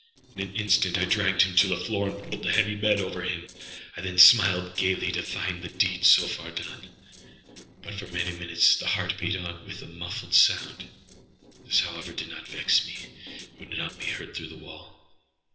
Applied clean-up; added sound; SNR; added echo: neural separator model SepFormer DNS4.